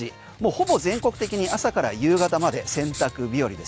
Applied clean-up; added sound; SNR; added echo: none; Writing; 14 dB; none.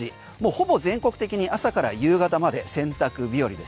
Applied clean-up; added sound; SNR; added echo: none; none; none; none.